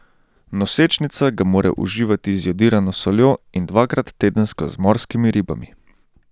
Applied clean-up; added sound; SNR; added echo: none; none; none; none.